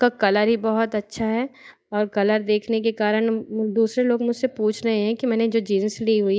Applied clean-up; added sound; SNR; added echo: neural mask model DeepFilterNet 3.